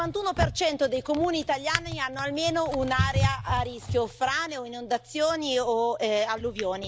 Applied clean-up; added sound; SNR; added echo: none; Drawer open or close; 7 dB; none.